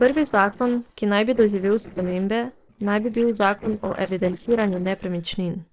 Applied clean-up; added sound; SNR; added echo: neural separator model SepFormer DNS4.